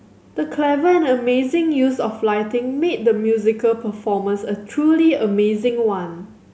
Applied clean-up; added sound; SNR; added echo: none; none; none; none.